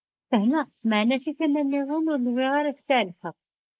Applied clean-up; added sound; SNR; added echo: neural mask model Resemble Enhance denoiser.